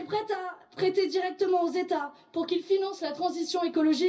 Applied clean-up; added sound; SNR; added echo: none; none; none; reverberation time 0.4 s.